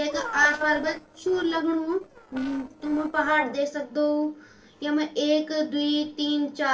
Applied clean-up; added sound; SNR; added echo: neural separator model SepFormer DNS4.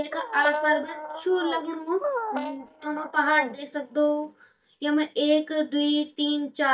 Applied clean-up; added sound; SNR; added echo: neural mask model DeepFilterNet 3.